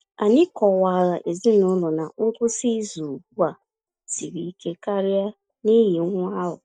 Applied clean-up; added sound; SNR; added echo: neural mask model DeepFilterNet 3.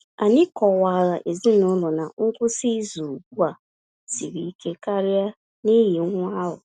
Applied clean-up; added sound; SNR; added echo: none; none; none; none.